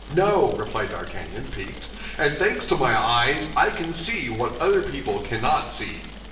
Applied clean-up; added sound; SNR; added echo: none; Mechanisms / Bicycle; 14 dB; reverberation time 0.7 s.